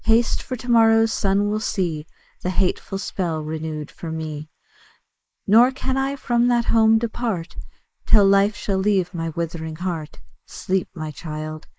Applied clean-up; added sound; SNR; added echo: neural mask model Resemble Enhance denoiser.